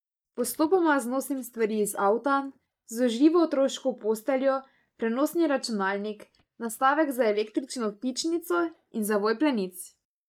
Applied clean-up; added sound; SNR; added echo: neural mask model DeepFilterNet 3.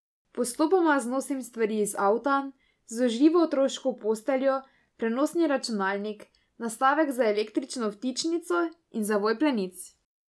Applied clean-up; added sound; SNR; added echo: none; none; none; none.